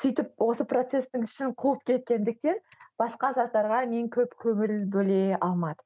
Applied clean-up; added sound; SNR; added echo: none; none; none; none.